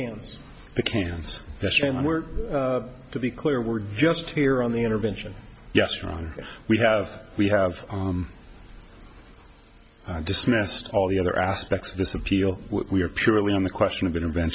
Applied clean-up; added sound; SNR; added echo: none; none; none; none.